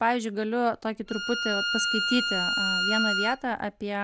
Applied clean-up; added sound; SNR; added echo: none; Bowed string instrument; 0 dB; none.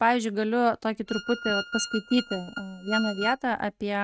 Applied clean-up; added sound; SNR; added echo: neural mask model RNNoise.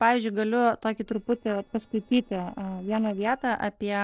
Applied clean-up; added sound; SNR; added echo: neural separator model SepFormer DNS4.